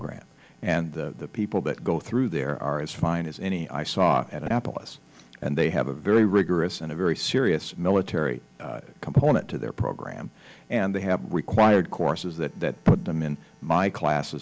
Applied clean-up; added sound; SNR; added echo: none; none; none; none.